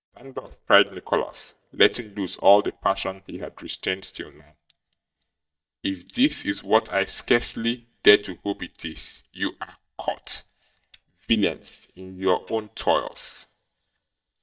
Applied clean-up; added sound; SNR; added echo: neural mask model DeepFilterNet 3.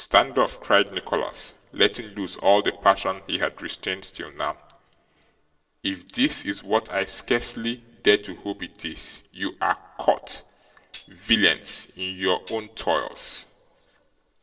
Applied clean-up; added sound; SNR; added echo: neural separator model SepFormer DNS4.